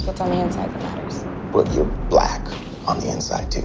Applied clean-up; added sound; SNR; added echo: none; Thunder; 7 dB; none.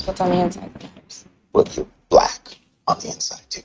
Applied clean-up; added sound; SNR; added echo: neural mask model RNNoise.